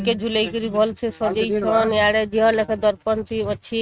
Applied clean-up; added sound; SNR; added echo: neural mask model RNNoise.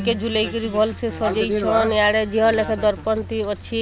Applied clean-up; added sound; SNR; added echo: none; none; none; none.